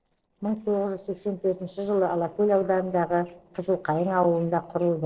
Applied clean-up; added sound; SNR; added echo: neural separator model SepFormer DNS4.